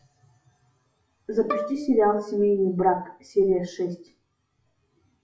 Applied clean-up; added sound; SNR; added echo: classical method WPE with log-MMSE.